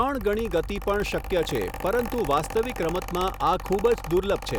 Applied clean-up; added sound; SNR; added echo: none; Mechanical fan; 9 dB; none.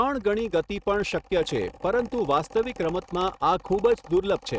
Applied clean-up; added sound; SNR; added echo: neural mask model RNNoise.